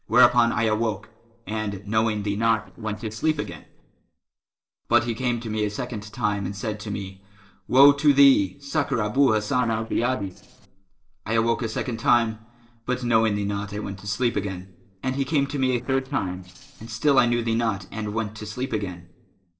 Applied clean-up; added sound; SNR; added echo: neural separator model SepFormer DNS4.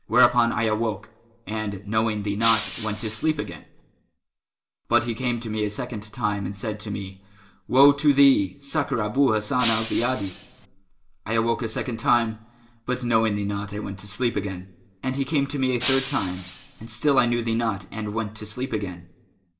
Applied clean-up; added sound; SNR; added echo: none; Shatter; 2 dB; reverberation time 0.4 s.